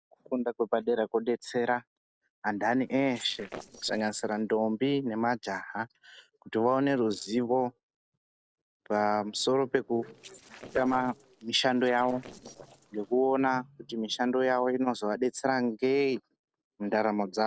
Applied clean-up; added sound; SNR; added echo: neural separator model SepFormer DNS4.